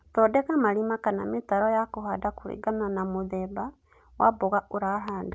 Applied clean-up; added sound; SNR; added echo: none; none; none; none.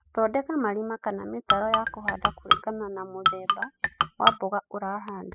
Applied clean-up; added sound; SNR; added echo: classical method spectral subtraction.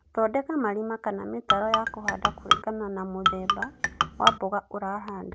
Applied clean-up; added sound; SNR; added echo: none; Marimba, xylophone; -4 dB; none.